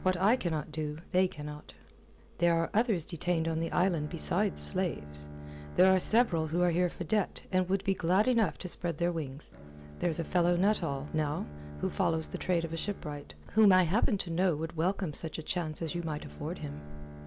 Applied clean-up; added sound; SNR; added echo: none; Bowed string instrument; 17 dB; none.